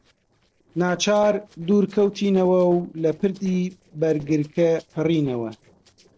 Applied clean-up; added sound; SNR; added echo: neural separator model SepFormer DNS4.